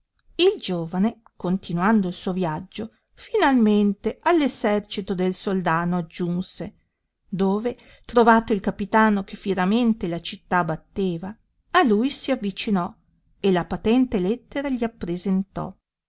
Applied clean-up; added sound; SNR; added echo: none; none; none; none.